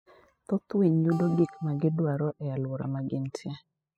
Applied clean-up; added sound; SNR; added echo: classical method spectral subtraction.